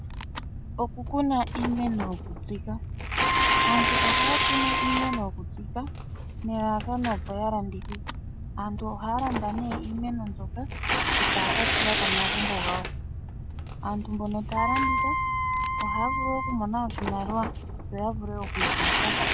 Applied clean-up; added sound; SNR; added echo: none; Tearing + Wind instrument, woodwind instrument; -4 dB; none.